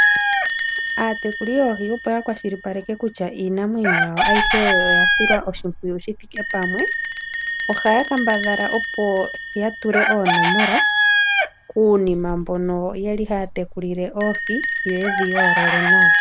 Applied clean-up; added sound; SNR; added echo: none; Bell + Chicken, rooster; -2 dB; none.